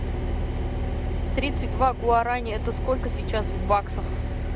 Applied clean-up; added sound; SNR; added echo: none; none; none; none.